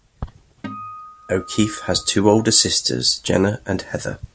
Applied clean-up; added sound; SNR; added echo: none; Acoustic guitar; 16 dB; none.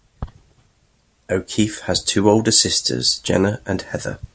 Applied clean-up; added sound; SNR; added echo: none; none; none; none.